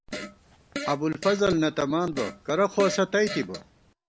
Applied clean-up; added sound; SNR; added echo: none; Fart; 12 dB; none.